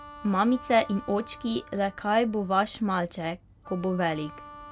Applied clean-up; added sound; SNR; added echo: none; Wind instrument, woodwind instrument; 19 dB; none.